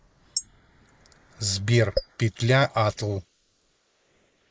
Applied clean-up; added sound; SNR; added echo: neural mask model Resemble Enhance denoiser.